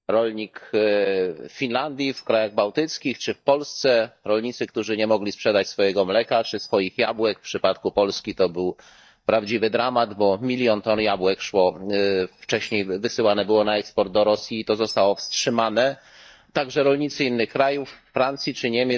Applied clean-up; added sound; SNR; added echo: neural mask model DeepFilterNet 3.